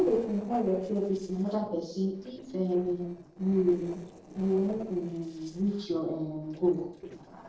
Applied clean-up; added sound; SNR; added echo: neural separator model SepFormer DNS4.